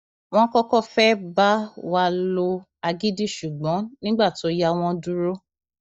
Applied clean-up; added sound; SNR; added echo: neural mask model DeepFilterNet 3.